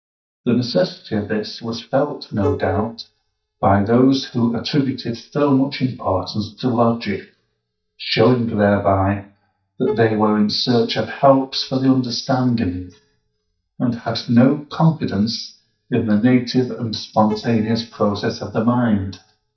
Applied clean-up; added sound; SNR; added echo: neural mask model DeepFilterNet 3.